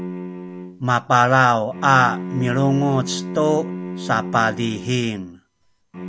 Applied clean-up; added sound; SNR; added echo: none; Bowed string instrument; 11 dB; none.